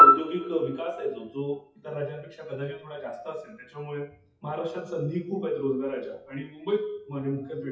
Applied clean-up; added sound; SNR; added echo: classical method WPE with log-MMSE.